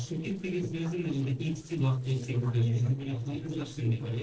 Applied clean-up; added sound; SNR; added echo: neural separator model SepFormer DNS4.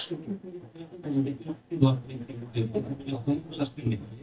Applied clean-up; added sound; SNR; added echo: neural mask model DeepFilterNet 3.